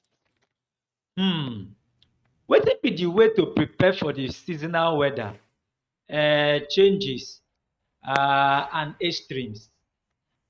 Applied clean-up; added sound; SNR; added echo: neural mask model RNNoise.